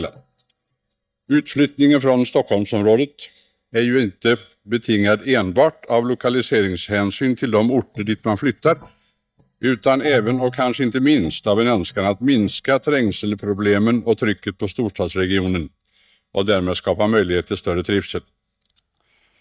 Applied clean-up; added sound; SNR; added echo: neural mask model DeepFilterNet 3.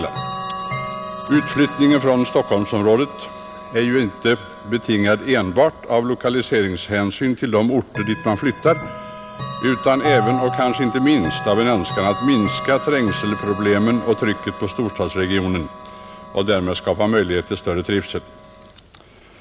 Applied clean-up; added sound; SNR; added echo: none; Chime / Clock; 10 dB; none.